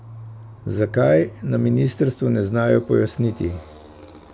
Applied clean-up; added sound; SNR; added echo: none; Motorcycle; 19 dB; none.